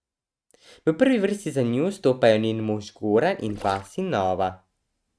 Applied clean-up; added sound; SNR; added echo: neural mask model RNNoise.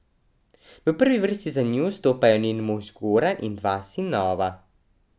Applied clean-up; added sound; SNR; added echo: none; none; none; none.